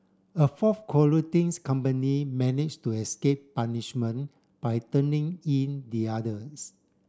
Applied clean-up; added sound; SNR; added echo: none; none; none; none.